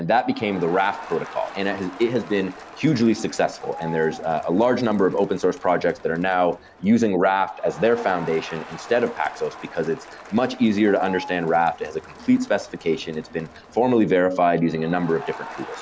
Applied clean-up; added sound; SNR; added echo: none; Crowd; 17 dB; none.